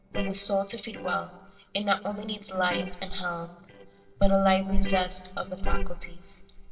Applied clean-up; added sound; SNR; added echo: neural separator model SepFormer DNS4.